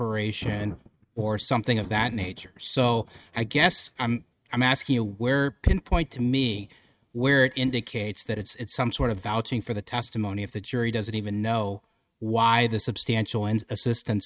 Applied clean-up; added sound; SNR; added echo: neural mask model RNNoise.